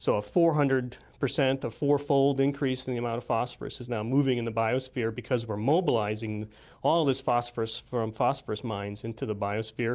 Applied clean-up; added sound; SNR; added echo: none; none; none; none.